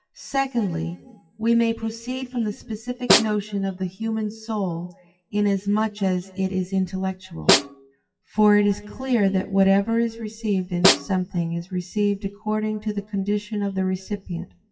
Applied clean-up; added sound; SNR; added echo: classical method WPE with log-MMSE.